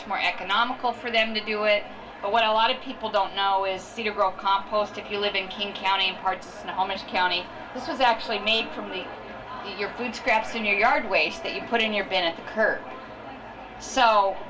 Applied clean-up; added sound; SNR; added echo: none; none; none; reverberation time 0.2 s.